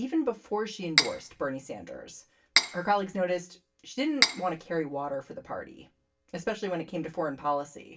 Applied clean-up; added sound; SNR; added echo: none; Cutlery, silverware; -4 dB; reverberation time 0.2 s.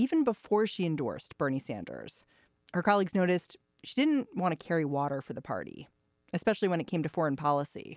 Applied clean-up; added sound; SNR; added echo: none; none; none; none.